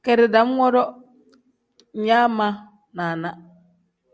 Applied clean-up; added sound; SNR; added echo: none; none; none; none.